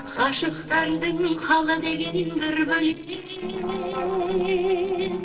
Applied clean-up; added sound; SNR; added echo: neural separator model SepFormer DNS4.